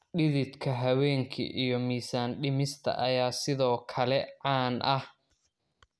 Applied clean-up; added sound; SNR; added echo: none; none; none; none.